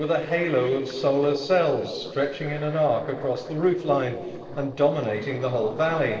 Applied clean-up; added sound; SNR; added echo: neural separator model SepFormer DNS4.